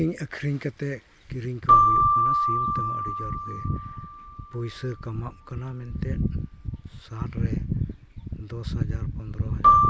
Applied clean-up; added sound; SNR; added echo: none; Keyboard (musical); -4 dB; none.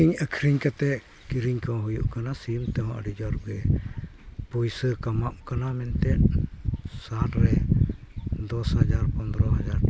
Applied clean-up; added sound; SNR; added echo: none; none; none; none.